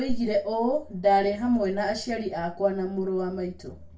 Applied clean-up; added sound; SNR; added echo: none; none; none; reverberation time 0.3 s.